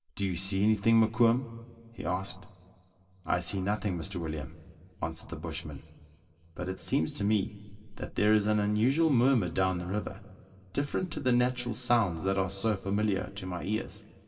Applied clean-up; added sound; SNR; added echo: none; none; none; reverberation time 1.9 s.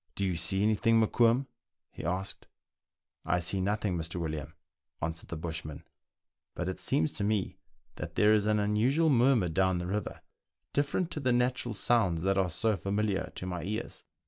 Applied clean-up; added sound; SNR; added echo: none; none; none; none.